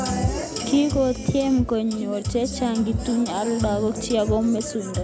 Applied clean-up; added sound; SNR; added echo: none; none; none; none.